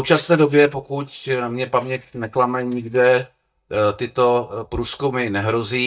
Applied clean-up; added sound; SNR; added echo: neural mask model DeepFilterNet 3.